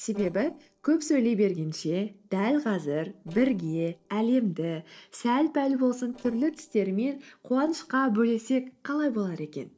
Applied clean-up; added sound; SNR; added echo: neural separator model SepFormer DNS4.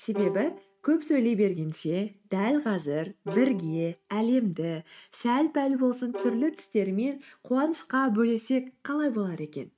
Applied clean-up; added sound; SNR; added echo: neural mask model RNNoise.